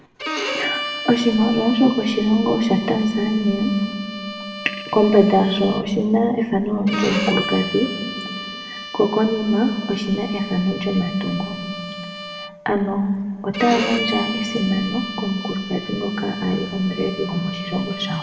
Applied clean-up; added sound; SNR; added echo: none; Bowed string instrument; 10 dB; reverberation time 1.6 s.